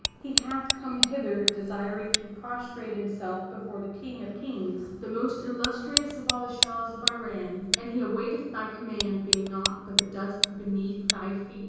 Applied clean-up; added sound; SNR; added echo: none; Tick; -2 dB; reverberation time 1.3 s.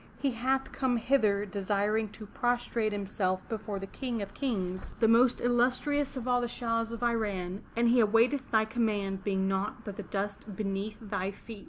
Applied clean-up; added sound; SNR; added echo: none; none; none; none.